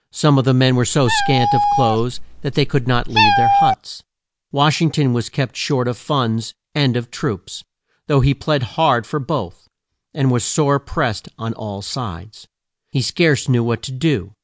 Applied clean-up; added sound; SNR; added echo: none; Meow; -1 dB; none.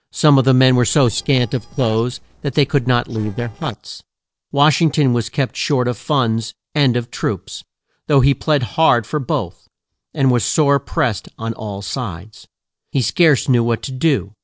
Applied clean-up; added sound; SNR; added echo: neural separator model SepFormer DNS4.